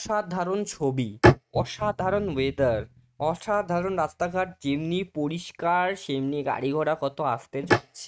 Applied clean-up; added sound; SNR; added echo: neural mask model RNNoise.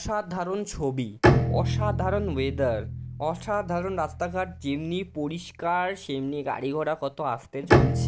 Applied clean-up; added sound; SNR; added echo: none; Bowed string instrument; -1 dB; none.